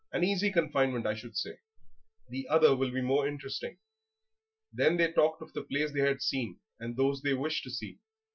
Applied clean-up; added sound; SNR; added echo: classical method Wiener filter.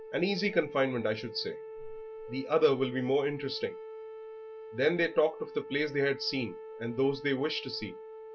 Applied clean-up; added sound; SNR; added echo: none; Wind instrument, woodwind instrument; 13 dB; none.